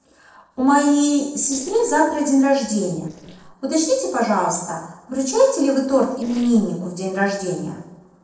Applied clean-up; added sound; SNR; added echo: neural separator model SepFormer DNS4.